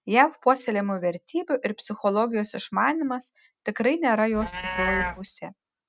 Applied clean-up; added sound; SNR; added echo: neural mask model RNNoise.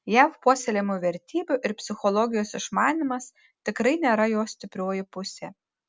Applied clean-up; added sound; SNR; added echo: none; none; none; none.